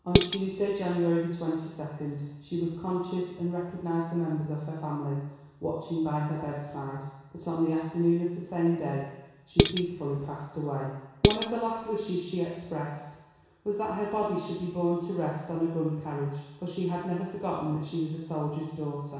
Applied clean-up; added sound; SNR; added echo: none; Dishes, pots, and pans; -3 dB; reverberation time 1.1 s.